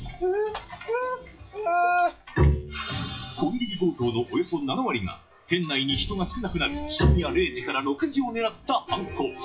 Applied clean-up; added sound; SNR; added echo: classical method WPE with log-MMSE.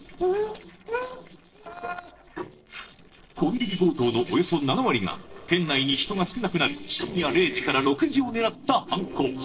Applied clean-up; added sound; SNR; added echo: neural separator model SepFormer DNS4.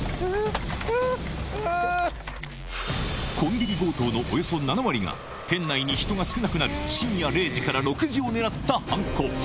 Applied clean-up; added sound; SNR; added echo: none; none; none; none.